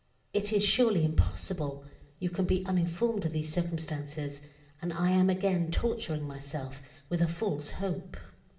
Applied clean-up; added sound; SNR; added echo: none; none; none; reverberation time 0.6 s.